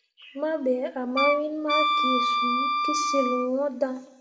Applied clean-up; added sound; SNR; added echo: none; Wind instrument, woodwind instrument; -2 dB; reverberation time 0.7 s.